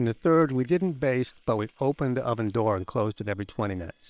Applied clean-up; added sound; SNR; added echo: neural separator model SepFormer WHAM!.